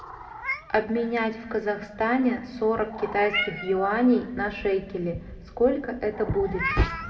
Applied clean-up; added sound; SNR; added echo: none; Meow; 11 dB; reverberation time 1.4 s.